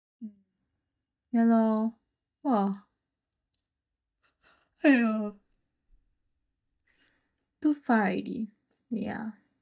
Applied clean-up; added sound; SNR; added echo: neural mask model DeepFilterNet 3.